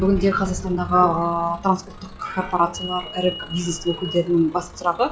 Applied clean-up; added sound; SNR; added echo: classical method log-MMSE.